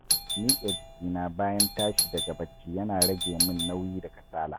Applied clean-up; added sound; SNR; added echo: none; Doorbell; -1 dB; none.